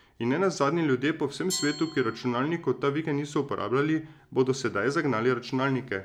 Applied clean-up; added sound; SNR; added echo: none; Glass; 18 dB; none.